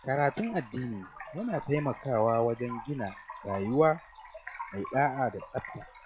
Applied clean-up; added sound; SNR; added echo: classical method log-MMSE.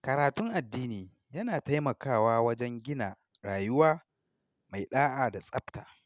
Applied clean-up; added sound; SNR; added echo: none; none; none; none.